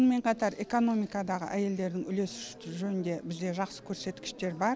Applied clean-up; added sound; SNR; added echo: none; none; none; none.